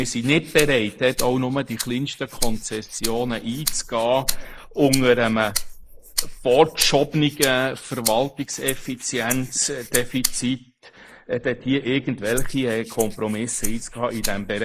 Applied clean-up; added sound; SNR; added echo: neural mask model Resemble Enhance denoiser.